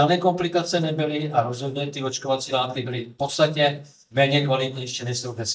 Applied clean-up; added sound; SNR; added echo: neural mask model DeepFilterNet 3.